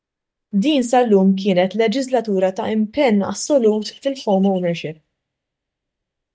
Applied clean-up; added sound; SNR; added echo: neural mask model DeepFilterNet 3.